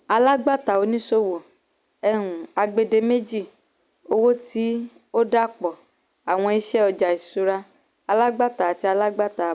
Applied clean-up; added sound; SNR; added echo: none; none; none; none.